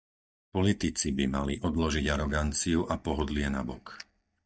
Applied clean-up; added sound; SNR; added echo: neural mask model DeepFilterNet 3.